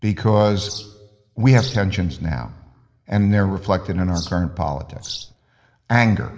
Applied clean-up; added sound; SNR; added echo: none; Bird vocalization, bird call, bird song; 16 dB; reverberation time 1.1 s.